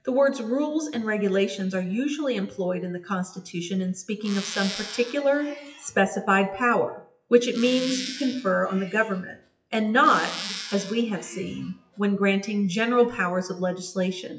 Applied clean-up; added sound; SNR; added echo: classical method WPE with log-MMSE.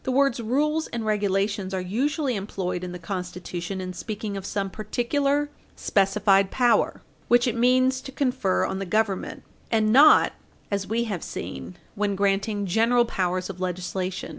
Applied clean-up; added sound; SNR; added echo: none; none; none; none.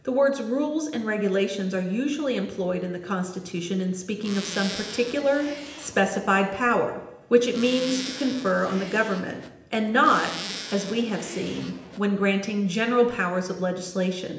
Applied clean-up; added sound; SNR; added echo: none; Zipper (clothing); 12 dB; reverberation time 0.8 s.